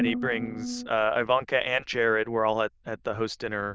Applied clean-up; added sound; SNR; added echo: neural diffusion model UNIVERSE++.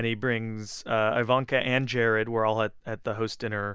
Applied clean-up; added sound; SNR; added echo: none; none; none; none.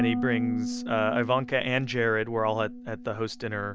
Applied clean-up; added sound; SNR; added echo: none; Harp; 5 dB; none.